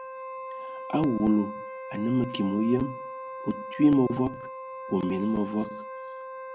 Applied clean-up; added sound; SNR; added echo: none; Wind instrument, woodwind instrument; 10 dB; none.